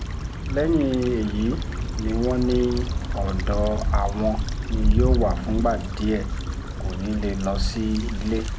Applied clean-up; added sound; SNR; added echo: none; Stream / Trickle, dribble / Traffic noise, roadway noise; -1 dB; none.